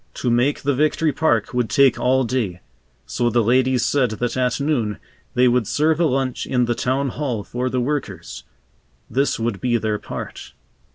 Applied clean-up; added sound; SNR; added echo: none; none; none; none.